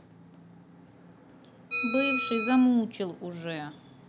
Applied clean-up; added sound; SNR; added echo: none; Bell; 6 dB; none.